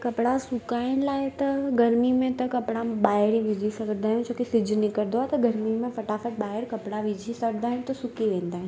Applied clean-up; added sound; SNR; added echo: none; none; none; none.